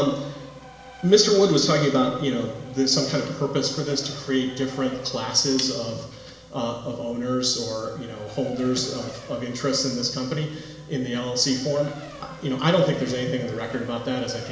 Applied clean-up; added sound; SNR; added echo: none; Race car, auto racing; 20 dB; reverberation time 1.0 s.